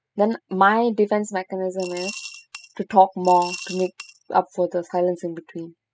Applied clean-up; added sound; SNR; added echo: classical method spectral subtraction.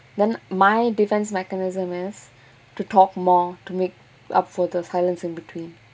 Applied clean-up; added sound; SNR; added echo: none; none; none; none.